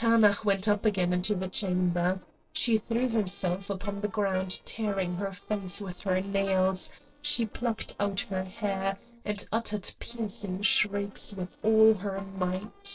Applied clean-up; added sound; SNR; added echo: neural separator model SepFormer DNS4.